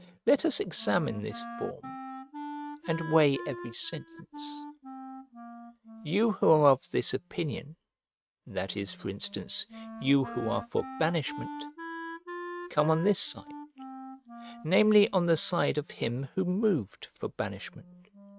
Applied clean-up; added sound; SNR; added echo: neural mask model RNNoise.